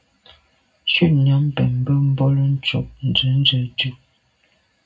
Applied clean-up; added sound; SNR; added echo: none; none; none; reverberation time 0.3 s.